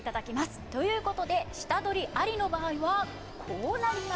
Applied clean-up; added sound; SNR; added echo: none; Fixed-wing aircraft, airplane; 13 dB; none.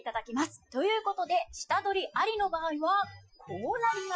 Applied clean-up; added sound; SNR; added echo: classical method Wiener filter.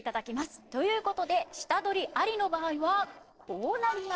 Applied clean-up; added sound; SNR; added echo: neural separator model SepFormer DNS4.